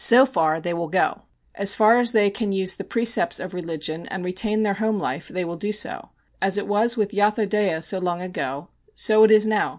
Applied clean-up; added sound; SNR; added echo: none; none; none; none.